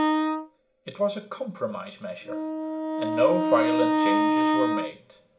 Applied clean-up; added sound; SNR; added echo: none; Wind instrument, woodwind instrument; -3 dB; reverberation time 0.8 s.